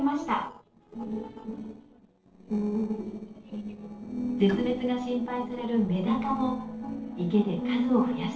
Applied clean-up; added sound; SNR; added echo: neural separator model SepFormer DNS4.